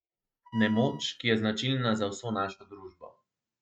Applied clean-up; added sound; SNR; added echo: neural mask model RNNoise.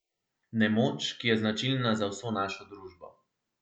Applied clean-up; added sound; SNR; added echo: none; none; none; none.